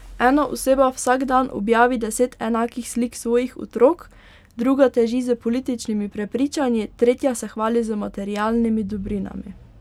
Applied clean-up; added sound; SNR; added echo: none; none; none; none.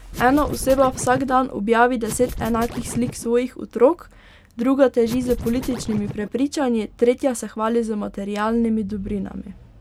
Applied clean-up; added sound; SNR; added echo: none; Scratching (performance technique); 10 dB; none.